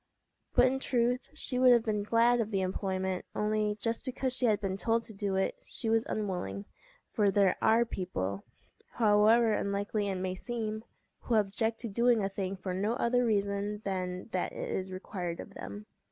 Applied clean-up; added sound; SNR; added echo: none; none; none; none.